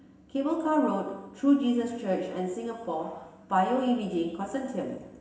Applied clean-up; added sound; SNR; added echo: none; none; none; reverberation time 1.0 s.